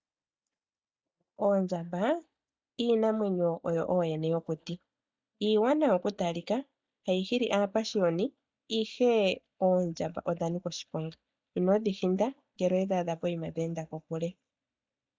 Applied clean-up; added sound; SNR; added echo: neural mask model DeepFilterNet 3.